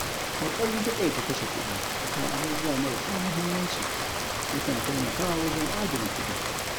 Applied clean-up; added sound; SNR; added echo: none; Rain; -1 dB; none.